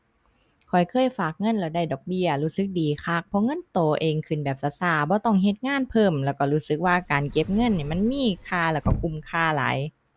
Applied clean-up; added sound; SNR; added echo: none; Sliding door / Slam / Wood; 9 dB; none.